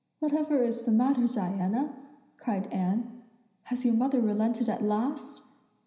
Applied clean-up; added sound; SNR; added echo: none; none; none; reverberation time 0.9 s.